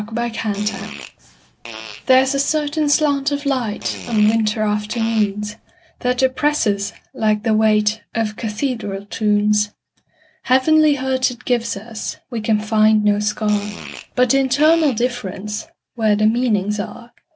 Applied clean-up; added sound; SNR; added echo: none; Fart; 16 dB; none.